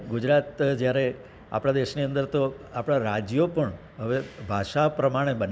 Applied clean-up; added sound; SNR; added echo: none; none; none; none.